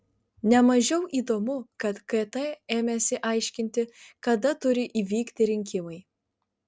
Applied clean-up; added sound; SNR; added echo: none; none; none; none.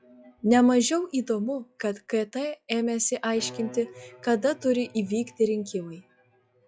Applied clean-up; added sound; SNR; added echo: classical method log-MMSE.